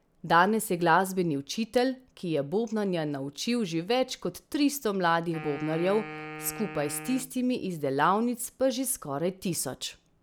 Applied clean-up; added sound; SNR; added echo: none; Wind instrument, woodwind instrument; 14 dB; none.